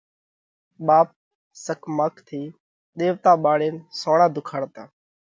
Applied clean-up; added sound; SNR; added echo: none; none; none; none.